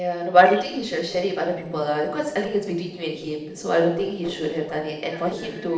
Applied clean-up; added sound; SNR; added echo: neural separator model SepFormer DNS4.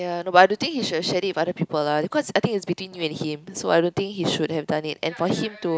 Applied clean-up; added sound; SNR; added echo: none; none; none; none.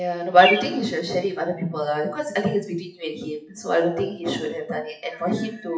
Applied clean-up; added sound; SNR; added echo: classical method WPE with log-MMSE.